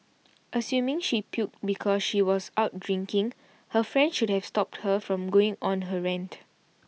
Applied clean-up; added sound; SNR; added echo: none; none; none; none.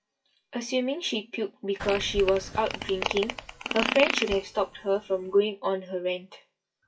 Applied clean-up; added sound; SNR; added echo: classical method WPE with log-MMSE.